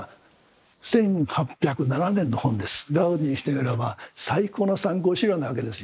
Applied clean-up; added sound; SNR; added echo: neural mask model Resemble Enhance denoiser.